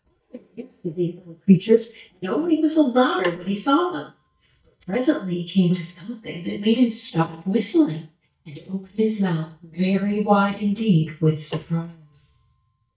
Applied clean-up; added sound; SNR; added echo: neural mask model DeepFilterNet 3.